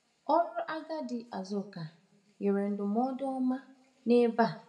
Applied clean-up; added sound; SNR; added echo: none; none; none; reverberation time 0.7 s.